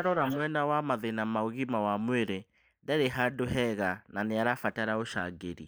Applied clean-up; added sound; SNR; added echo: neural mask model Resemble Enhance denoiser.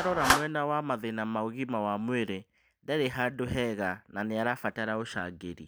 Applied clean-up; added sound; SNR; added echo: none; Clapping; 6 dB; none.